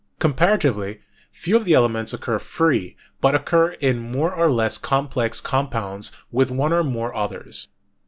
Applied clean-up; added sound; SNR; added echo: none; none; none; none.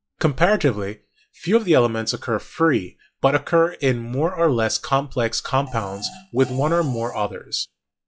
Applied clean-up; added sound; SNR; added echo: classical method log-MMSE.